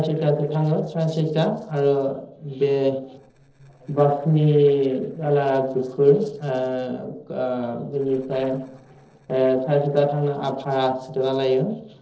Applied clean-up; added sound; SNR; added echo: neural separator model SepFormer DNS4.